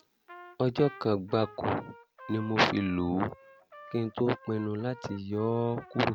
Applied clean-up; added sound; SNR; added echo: none; Trumpet; 20 dB; none.